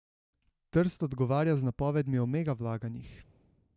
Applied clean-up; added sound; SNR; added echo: none; none; none; none.